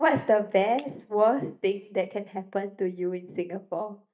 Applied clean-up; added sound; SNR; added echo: neural mask model DeepFilterNet 3.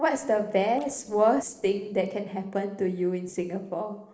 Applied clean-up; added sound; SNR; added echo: neural separator model SepFormer DNS4.